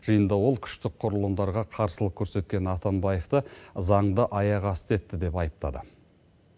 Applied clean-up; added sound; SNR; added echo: none; none; none; none.